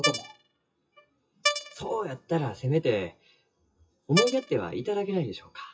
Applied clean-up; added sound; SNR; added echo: classical method WPE with log-MMSE.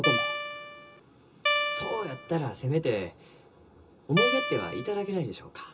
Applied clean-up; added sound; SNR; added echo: none; Guitar; -3 dB; reverberation time 0.2 s.